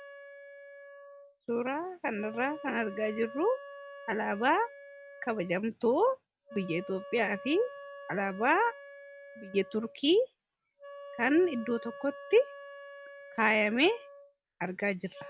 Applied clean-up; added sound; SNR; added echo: none; Wind instrument, woodwind instrument; 16 dB; none.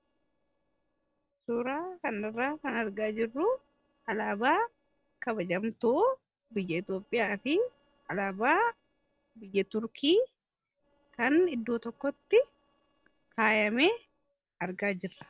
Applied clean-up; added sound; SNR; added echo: neural separator model SepFormer DNS4.